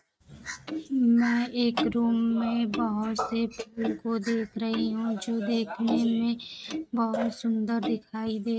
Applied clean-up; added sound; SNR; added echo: neural mask model RNNoise.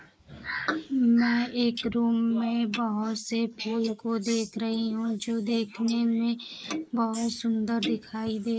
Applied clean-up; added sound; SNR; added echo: neural mask model Resemble Enhance denoiser.